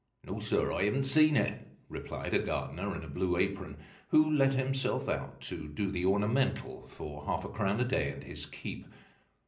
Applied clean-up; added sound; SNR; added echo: none; none; none; reverberation time 0.5 s.